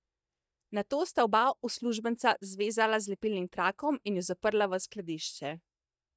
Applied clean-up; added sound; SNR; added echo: neural mask model DeepFilterNet 3.